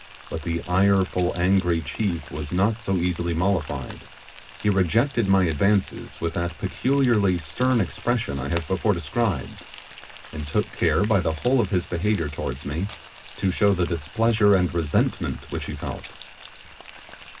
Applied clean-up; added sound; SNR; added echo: none; Frying (food); 18 dB; reverberation time 0.4 s.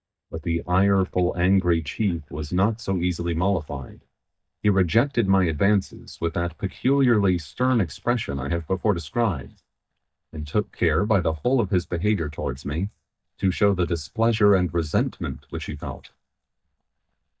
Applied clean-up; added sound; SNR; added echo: neural mask model DeepFilterNet 3.